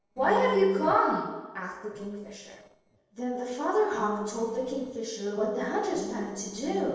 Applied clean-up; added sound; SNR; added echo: neural separator model SepFormer DNS4.